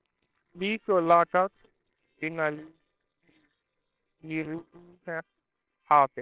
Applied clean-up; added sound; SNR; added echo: neural separator model SepFormer WHAMR!.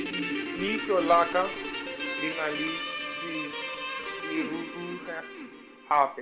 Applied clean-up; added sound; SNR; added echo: none; Guitar; 4 dB; reverberation time 1.8 s.